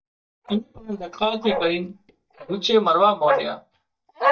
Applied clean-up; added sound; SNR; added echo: neural mask model DeepFilterNet 3.